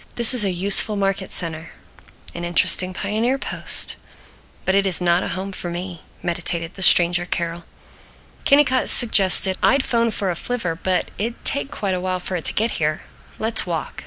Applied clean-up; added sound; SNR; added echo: none; none; none; none.